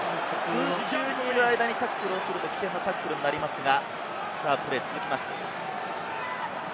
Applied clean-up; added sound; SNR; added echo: none; none; none; none.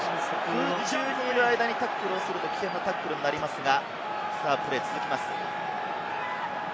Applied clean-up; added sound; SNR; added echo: none; Wind instrument, woodwind instrument; 9 dB; none.